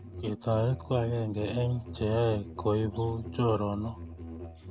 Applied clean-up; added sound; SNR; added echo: none; Musical instrument; 12 dB; none.